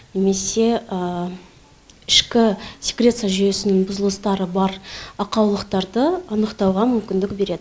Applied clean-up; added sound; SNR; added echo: none; none; none; none.